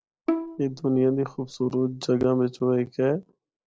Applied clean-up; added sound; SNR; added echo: neural separator model SepFormer DNS4.